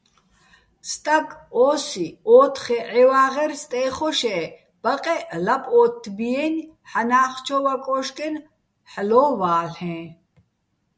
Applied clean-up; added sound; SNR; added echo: none; none; none; none.